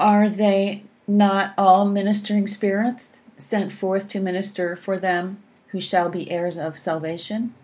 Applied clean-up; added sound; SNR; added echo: none; none; none; none.